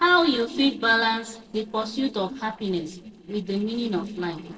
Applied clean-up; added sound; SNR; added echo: neural separator model SepFormer DNS4.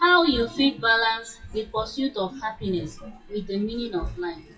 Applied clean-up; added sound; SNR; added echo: classical method WPE with log-MMSE.